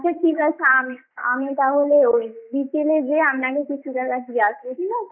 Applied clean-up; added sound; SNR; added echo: neural mask model Resemble Enhance denoiser.